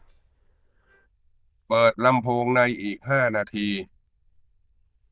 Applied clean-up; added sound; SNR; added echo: neural diffusion model UNIVERSE++.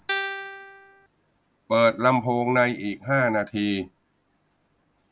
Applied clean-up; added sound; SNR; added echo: none; Guitar; 6 dB; none.